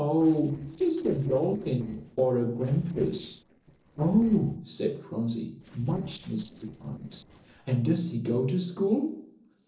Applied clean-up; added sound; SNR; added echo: neural separator model SepFormer DNS4.